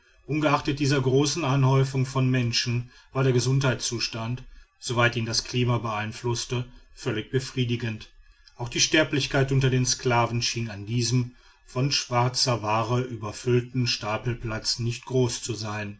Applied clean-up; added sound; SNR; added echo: none; none; none; none.